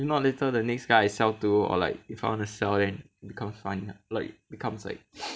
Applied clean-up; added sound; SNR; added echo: none; none; none; none.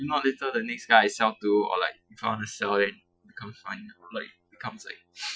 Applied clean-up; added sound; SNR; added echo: classical method Wiener filter.